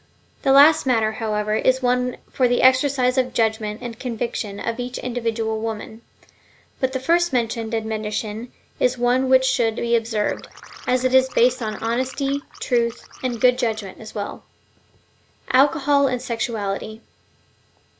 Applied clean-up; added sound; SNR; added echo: none; Liquid; 20 dB; none.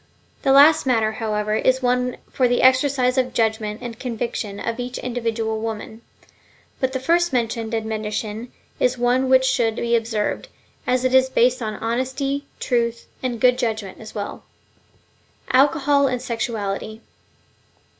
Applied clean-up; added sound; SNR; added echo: none; none; none; none.